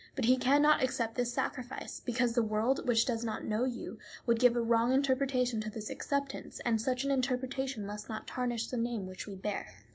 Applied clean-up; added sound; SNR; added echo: none; none; none; none.